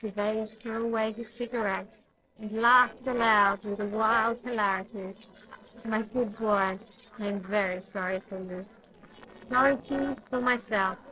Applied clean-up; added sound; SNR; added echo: neural separator model SepFormer DNS4.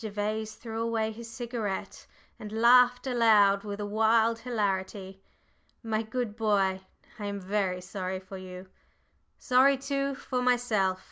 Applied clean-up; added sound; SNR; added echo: none; none; none; none.